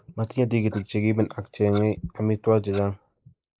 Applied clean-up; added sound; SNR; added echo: neural mask model Resemble Enhance denoiser.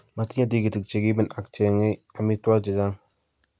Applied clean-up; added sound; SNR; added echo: none; none; none; none.